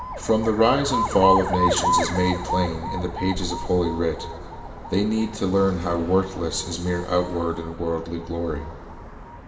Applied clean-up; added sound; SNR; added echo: none; Alarm; 5 dB; reverberation time 2.1 s.